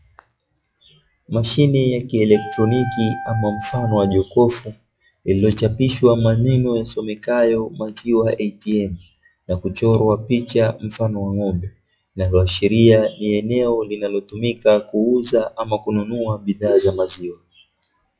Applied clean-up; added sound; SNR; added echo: classical method log-MMSE.